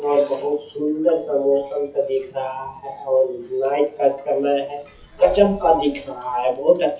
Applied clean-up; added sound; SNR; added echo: classical method WPE with log-MMSE.